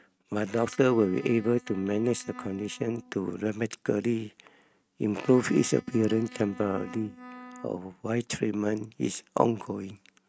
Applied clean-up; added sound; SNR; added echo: neural mask model RNNoise.